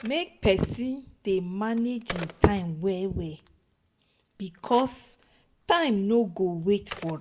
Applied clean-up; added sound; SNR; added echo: none; Telephone; 19 dB; reverberation time 0.3 s.